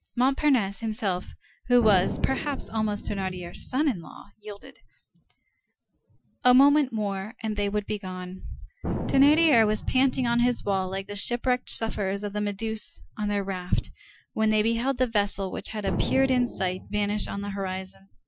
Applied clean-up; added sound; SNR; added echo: classical method Wiener filter.